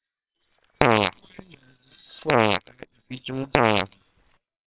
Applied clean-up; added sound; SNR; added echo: neural separator model SepFormer WHAMR!.